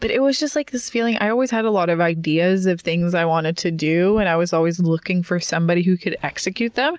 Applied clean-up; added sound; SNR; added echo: none; none; none; none.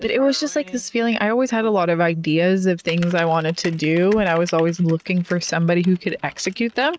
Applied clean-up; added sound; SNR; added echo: neural mask model RNNoise.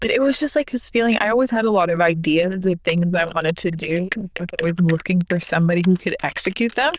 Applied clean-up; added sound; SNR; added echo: neural diffusion model UNIVERSE++.